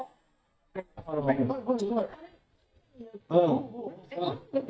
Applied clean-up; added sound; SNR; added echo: neural mask model DeepFilterNet 3.